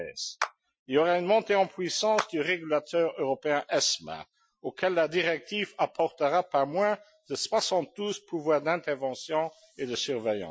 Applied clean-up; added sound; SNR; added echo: classical method Wiener filter.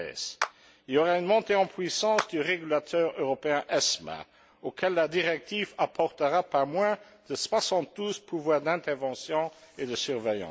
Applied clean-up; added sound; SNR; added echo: none; Clapping; 11 dB; none.